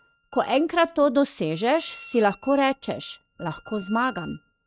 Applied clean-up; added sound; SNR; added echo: neural mask model RNNoise.